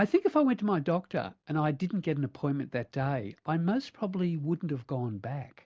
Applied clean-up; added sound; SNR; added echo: none; none; none; none.